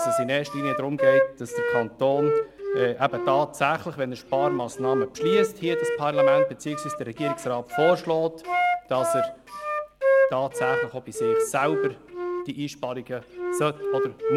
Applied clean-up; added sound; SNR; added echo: none; Wind instrument, woodwind instrument; -2 dB; none.